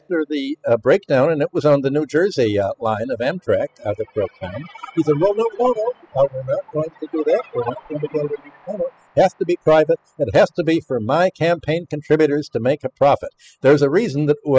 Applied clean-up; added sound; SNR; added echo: classical method spectral subtraction.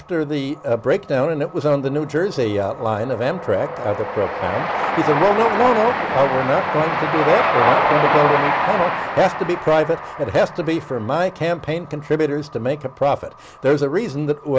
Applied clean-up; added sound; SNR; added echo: none; Train; 3 dB; none.